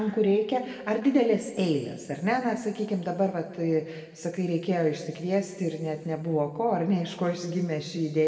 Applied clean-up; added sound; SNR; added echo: none; none; none; reverberation time 1.6 s.